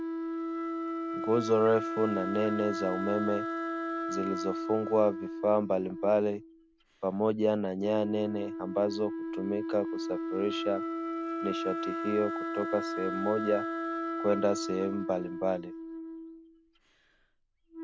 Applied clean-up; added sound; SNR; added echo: none; Wind instrument, woodwind instrument; 4 dB; none.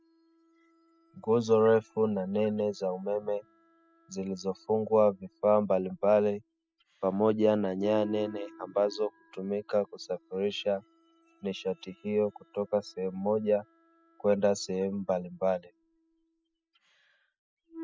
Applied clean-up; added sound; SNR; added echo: classical method spectral subtraction.